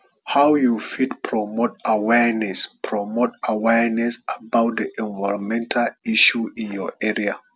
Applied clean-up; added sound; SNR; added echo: none; none; none; none.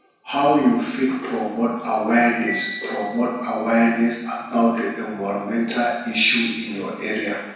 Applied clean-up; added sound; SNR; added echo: none; Marimba, xylophone; 15 dB; reverberation time 1.0 s.